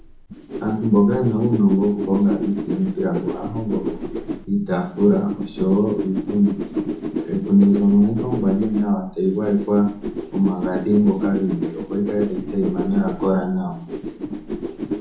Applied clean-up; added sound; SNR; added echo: none; Whoosh, swoosh, swish; 7 dB; reverberation time 0.7 s.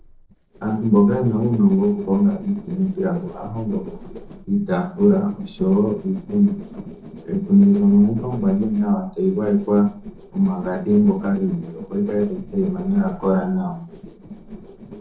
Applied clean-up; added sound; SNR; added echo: neural separator model SepFormer DNS4.